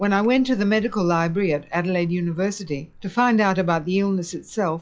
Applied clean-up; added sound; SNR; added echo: classical method log-MMSE.